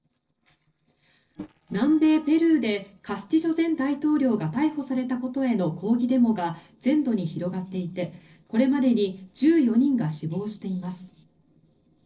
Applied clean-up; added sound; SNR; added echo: neural separator model SepFormer DNS4.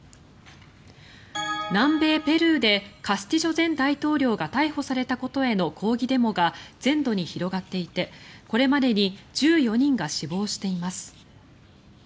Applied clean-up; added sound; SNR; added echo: none; none; none; none.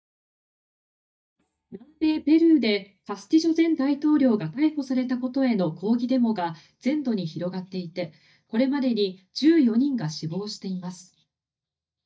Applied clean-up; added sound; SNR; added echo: neural mask model DeepFilterNet 3.